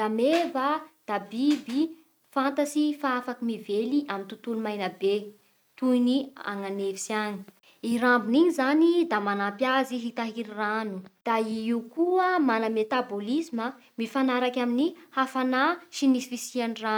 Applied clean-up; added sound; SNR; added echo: none; none; none; none.